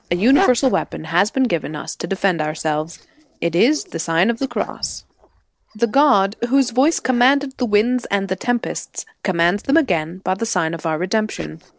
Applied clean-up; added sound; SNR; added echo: neural separator model SepFormer DNS4.